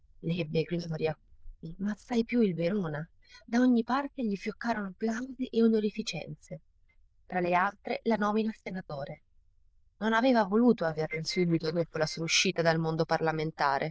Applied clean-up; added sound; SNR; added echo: neural diffusion model UNIVERSE++.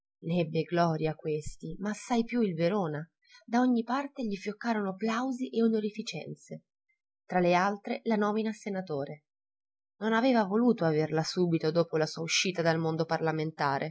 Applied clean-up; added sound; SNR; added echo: none; none; none; none.